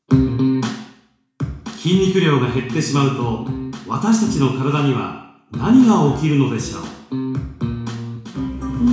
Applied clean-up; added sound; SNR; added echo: none; none; none; reverberation time 0.7 s.